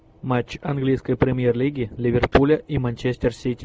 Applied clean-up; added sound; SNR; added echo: none; none; none; none.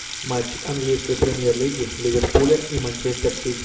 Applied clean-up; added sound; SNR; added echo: none; Sink (filling or washing) / Water tap, faucet; 10 dB; reverberation time 0.6 s.